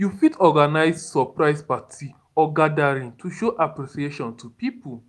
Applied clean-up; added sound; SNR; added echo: none; none; none; none.